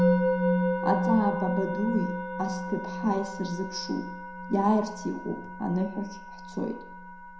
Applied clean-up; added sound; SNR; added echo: none; Musical instrument; 0 dB; reverberation time 0.6 s.